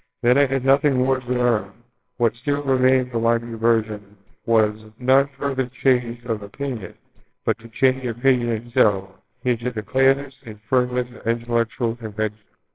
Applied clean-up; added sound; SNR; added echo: neural separator model SepFormer WHAMR!.